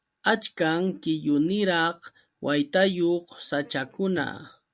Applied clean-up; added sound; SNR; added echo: none; none; none; none.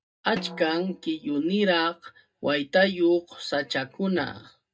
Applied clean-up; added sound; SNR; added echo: neural mask model DeepFilterNet 3.